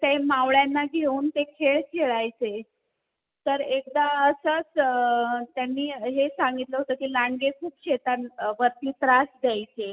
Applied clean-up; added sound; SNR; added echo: none; none; none; none.